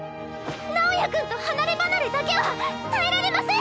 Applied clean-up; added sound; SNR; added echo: none; none; none; none.